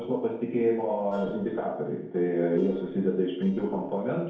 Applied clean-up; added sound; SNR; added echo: neural separator model SepFormer DNS4.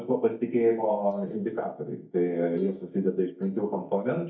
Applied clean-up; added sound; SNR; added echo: neural mask model DeepFilterNet 3.